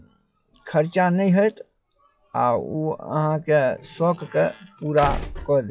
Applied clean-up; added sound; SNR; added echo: classical method log-MMSE.